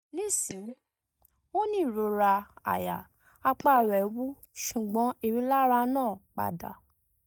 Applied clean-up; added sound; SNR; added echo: neural mask model DeepFilterNet 3.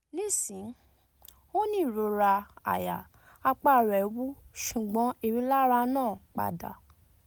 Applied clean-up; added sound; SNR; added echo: none; none; none; none.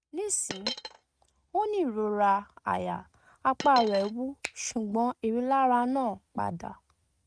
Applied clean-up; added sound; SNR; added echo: neural mask model RNNoise.